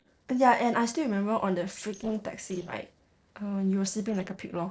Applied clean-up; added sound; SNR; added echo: neural separator model SepFormer DNS4.